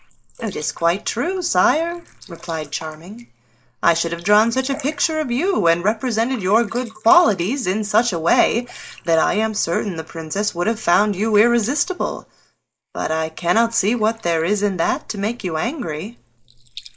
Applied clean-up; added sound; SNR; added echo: neural mask model Resemble Enhance denoiser.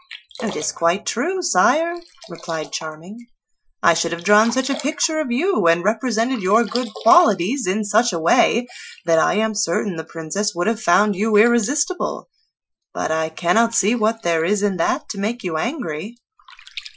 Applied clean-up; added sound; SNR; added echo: classical method Wiener filter.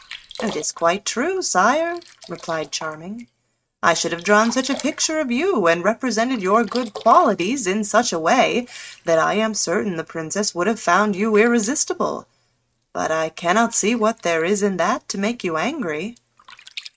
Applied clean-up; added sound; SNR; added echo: neural mask model RNNoise.